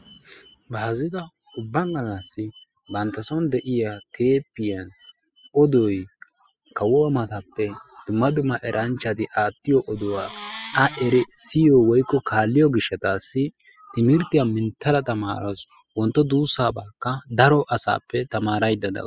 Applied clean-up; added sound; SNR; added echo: classical method spectral subtraction.